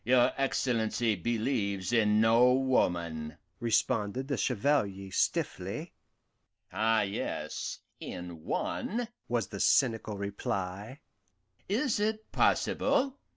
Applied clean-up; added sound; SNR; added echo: none; none; none; none.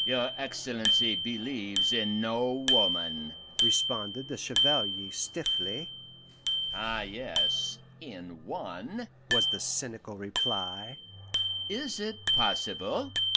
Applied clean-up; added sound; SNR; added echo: none; Bicycle bell; -4 dB; none.